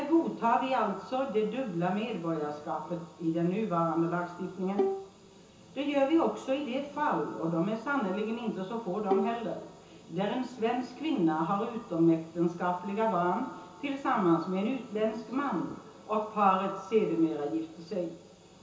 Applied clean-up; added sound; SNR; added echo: none; Bowed string instrument; 5 dB; reverberation time 0.7 s.